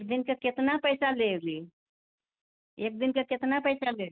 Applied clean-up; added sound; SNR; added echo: none; none; none; none.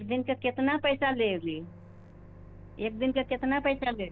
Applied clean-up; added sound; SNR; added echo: none; Microwave oven; 17 dB; none.